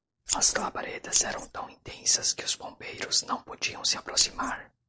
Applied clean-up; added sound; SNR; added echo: neural separator model SepFormer DNS4.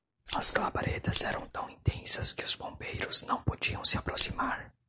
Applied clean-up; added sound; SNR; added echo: none; Scissors; 4 dB; none.